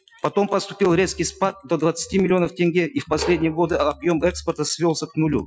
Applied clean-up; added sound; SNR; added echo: classical method Wiener filter.